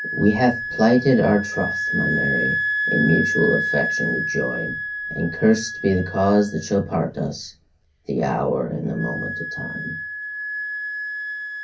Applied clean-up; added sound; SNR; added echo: none; Wind instrument, woodwind instrument; 5 dB; reverberation time 0.3 s.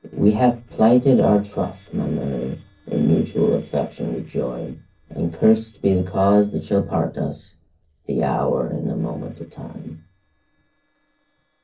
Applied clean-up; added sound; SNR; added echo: neural separator model SepFormer DNS4.